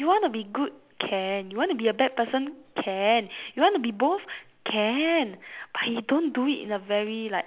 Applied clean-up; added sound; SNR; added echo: none; none; none; none.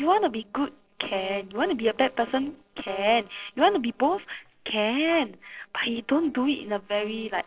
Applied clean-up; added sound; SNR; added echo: neural separator model SepFormer DNS4.